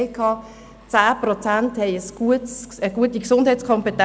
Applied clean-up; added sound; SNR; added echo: none; none; none; none.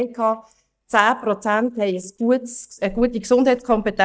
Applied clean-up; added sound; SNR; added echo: neural mask model DeepFilterNet 3.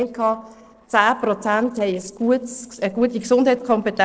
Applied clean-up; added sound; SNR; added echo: neural separator model SepFormer DNS4.